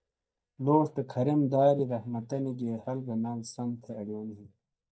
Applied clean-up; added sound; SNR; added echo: neural mask model DeepFilterNet 3.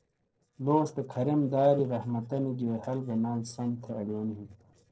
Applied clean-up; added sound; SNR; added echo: neural separator model SepFormer DNS4.